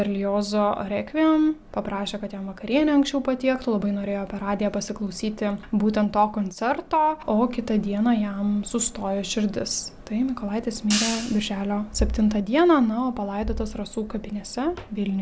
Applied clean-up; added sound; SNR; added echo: none; Hi-hat; 9 dB; none.